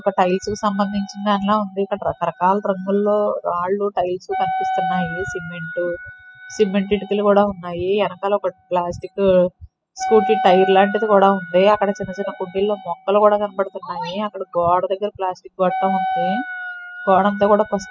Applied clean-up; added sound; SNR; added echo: classical method spectral subtraction.